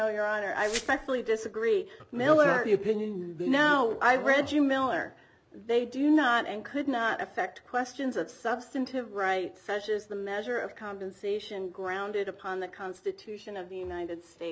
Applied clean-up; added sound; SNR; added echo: none; Glass; 13 dB; none.